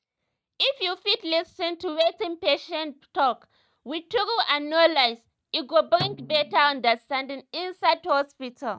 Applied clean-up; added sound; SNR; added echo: neural mask model RNNoise.